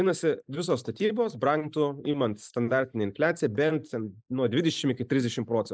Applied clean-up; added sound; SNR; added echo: neural mask model Resemble Enhance denoiser.